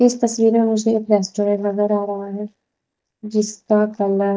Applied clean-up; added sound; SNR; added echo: neural mask model DeepFilterNet 3.